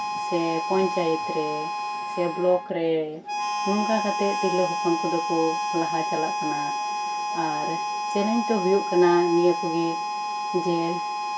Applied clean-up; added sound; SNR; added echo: none; Harmonica; 2 dB; reverberation time 0.2 s.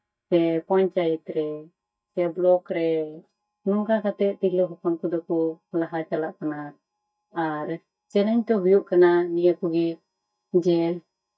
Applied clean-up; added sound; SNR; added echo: neural mask model DeepFilterNet 3.